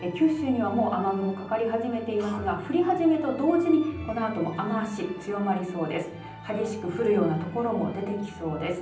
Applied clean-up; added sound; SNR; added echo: none; none; none; reverberation time 0.6 s.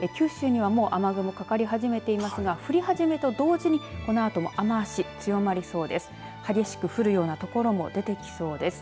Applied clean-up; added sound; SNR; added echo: none; none; none; none.